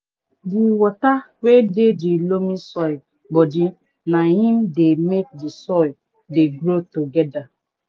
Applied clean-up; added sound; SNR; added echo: none; none; none; none.